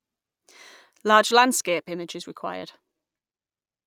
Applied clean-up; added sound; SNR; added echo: none; none; none; none.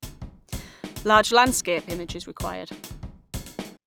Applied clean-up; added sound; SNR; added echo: none; Drum kit; 12 dB; none.